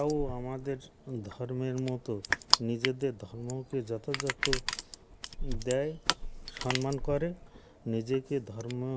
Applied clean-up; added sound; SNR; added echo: none; Crushing; 2 dB; none.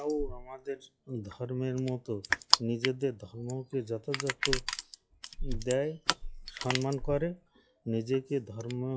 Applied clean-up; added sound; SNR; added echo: classical method log-MMSE.